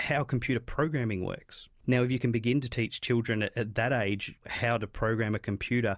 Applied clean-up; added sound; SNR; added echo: none; none; none; none.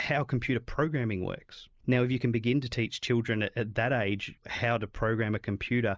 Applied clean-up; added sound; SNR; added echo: neural mask model Resemble Enhance denoiser.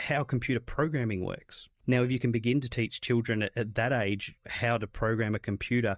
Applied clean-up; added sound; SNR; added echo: neural mask model DeepFilterNet 3.